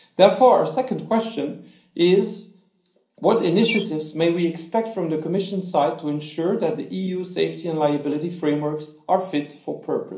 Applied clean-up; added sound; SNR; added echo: none; Bird; 12 dB; reverberation time 0.6 s.